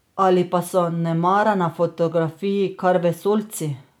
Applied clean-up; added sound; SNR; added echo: none; none; none; none.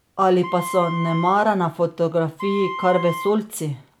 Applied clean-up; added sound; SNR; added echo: none; Wind instrument, woodwind instrument; 11 dB; none.